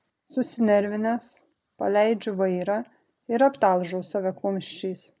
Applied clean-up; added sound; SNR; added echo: none; none; none; none.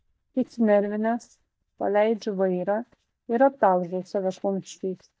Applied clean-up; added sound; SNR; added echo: neural mask model DeepFilterNet 3.